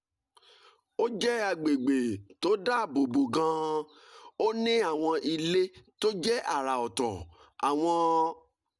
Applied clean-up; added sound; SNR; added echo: none; none; none; none.